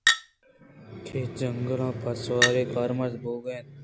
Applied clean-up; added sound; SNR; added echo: none; Chink, clink; 2 dB; none.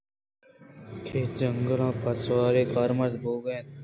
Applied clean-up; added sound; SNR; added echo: none; none; none; none.